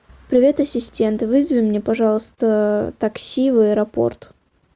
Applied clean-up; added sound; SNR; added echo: none; none; none; none.